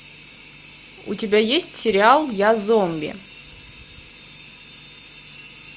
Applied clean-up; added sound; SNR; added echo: none; none; none; none.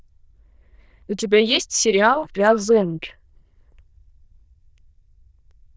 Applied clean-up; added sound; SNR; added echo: neural diffusion model UNIVERSE++.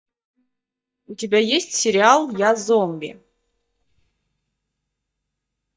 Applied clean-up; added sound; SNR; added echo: neural mask model DeepFilterNet 3.